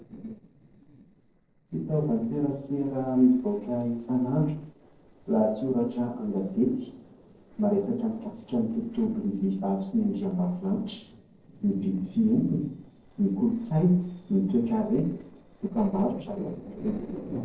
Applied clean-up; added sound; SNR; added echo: neural separator model SepFormer DNS4.